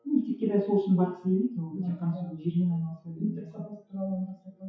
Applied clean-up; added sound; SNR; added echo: classical method WPE with log-MMSE.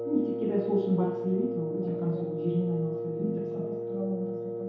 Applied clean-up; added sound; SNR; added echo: none; Wind instrument, woodwind instrument; 3 dB; reverberation time 0.8 s.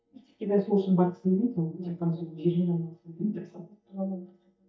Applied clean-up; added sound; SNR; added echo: neural mask model DeepFilterNet 3.